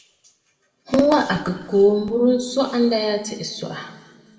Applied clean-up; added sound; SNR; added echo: none; none; none; reverberation time 1.7 s.